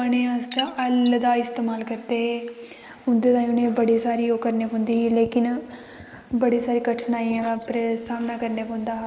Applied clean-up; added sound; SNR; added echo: neural mask model Resemble Enhance denoiser.